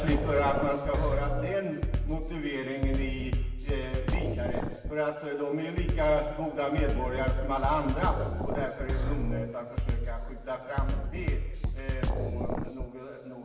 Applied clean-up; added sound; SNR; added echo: none; Drum kit; -1 dB; reverberation time 1.3 s.